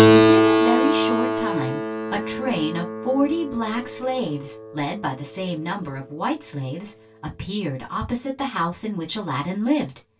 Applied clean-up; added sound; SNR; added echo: none; Keyboard (musical); -3 dB; reverberation time 0.1 s.